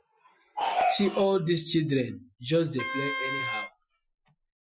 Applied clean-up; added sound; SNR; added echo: classical method Wiener filter.